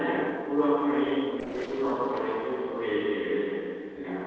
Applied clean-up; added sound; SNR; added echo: neural separator model SepFormer DNS4.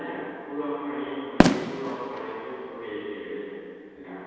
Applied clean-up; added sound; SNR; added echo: none; Fireworks; -5 dB; reverberation time 2.1 s.